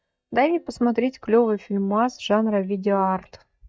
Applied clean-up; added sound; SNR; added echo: neural mask model DeepFilterNet 3.